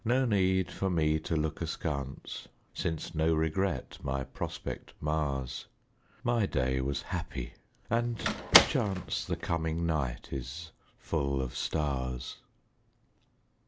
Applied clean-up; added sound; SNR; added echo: none; Slam; -1 dB; none.